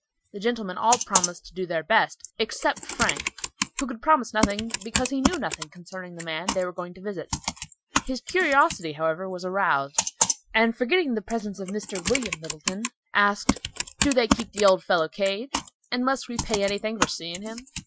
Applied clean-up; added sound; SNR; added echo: classical method Wiener filter.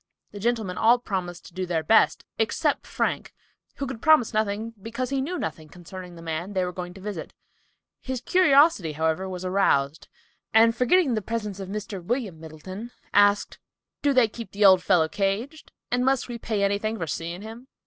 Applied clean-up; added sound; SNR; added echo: none; none; none; none.